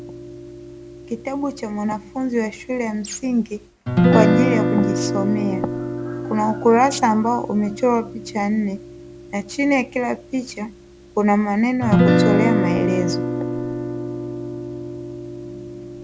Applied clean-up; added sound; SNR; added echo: none; Guitar; 1 dB; none.